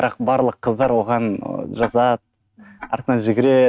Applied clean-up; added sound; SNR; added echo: neural mask model RNNoise.